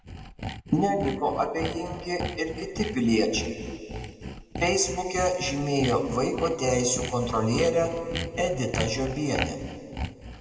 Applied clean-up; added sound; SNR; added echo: none; Sawing; 9 dB; reverberation time 2.3 s.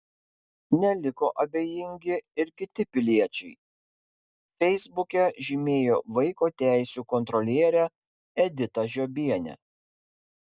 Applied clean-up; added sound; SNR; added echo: none; none; none; none.